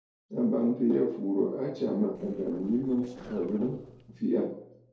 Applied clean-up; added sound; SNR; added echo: neural separator model SepFormer DNS4.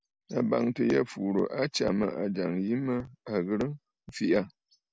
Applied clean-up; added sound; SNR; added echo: none; none; none; none.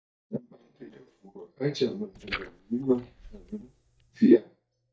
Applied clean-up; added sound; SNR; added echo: neural mask model DeepFilterNet 3.